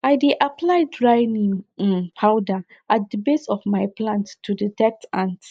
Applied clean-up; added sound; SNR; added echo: neural mask model Resemble Enhance denoiser.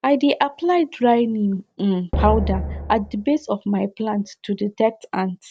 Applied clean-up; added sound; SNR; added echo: none; Drum; 4 dB; none.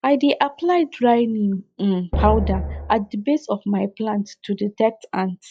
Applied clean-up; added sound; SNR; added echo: classical method log-MMSE.